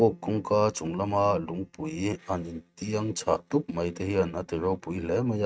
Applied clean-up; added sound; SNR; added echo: neural mask model RNNoise.